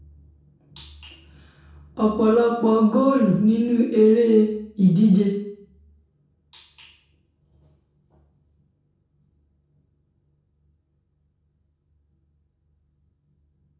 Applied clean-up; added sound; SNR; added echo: none; none; none; reverberation time 0.5 s.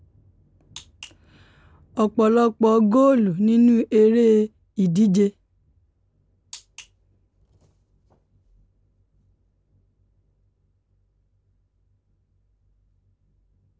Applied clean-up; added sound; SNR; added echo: none; none; none; none.